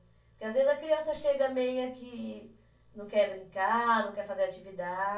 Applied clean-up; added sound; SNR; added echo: none; none; none; reverberation time 0.2 s.